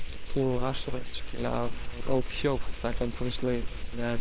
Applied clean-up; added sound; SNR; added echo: neural separator model SepFormer WHAM!.